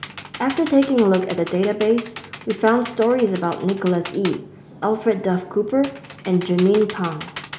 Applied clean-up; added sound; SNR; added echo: none; Computer keyboard; 16 dB; none.